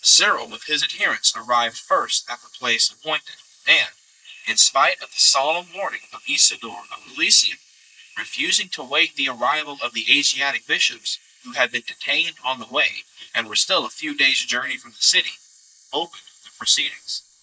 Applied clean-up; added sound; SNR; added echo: neural mask model Resemble Enhance denoiser.